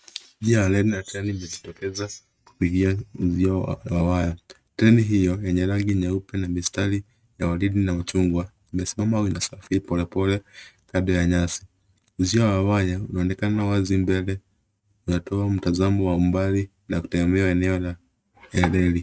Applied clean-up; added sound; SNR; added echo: neural mask model RNNoise.